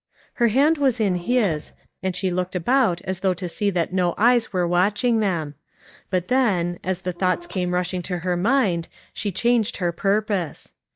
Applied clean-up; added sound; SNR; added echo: neural mask model DeepFilterNet 3.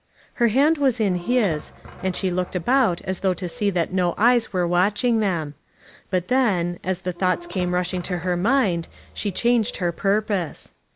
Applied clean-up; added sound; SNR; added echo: none; Squeak / Thump, thud; 19 dB; none.